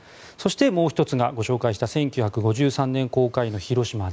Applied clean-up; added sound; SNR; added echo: none; none; none; none.